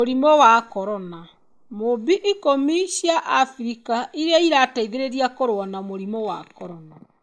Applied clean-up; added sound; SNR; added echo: neural mask model Resemble Enhance denoiser.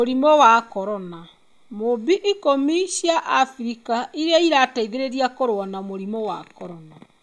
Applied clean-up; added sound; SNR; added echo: none; none; none; none.